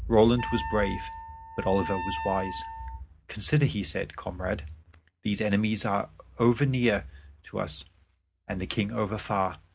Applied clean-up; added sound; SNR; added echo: none; Wind instrument, woodwind instrument; 8 dB; none.